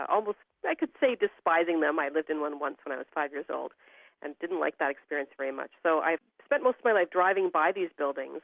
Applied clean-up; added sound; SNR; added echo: none; none; none; none.